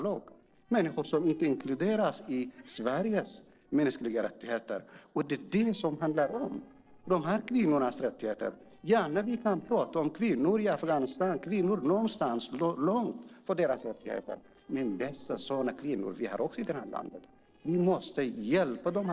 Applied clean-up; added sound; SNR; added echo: neural separator model SepFormer DNS4.